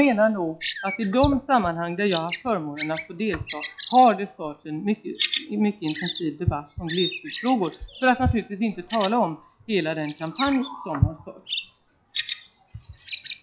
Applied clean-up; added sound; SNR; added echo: classical method log-MMSE.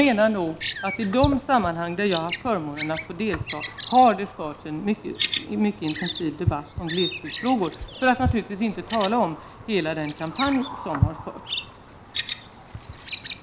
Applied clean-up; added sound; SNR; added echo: none; Bird vocalization, bird call, bird song; 7 dB; none.